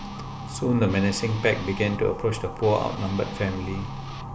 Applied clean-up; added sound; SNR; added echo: none; Motor vehicle (road) / Siren + Guitar; 11 dB; none.